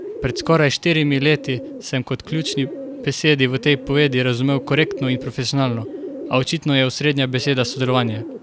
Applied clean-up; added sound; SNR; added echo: none; Bird; 13 dB; none.